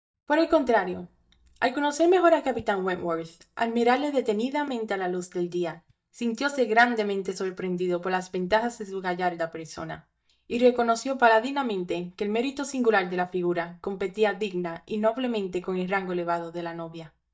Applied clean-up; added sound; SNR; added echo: neural mask model DeepFilterNet 3.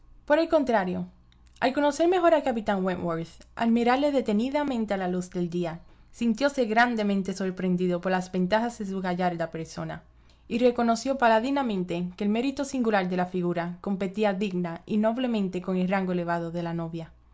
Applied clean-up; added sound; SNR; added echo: none; none; none; none.